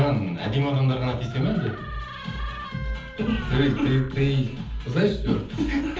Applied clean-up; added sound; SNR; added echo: none; Door; 15 dB; reverberation time 0.7 s.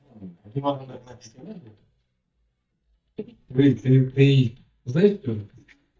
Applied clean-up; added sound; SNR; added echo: neural mask model DeepFilterNet 3.